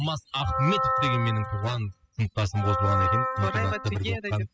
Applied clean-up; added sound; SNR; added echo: classical method spectral subtraction.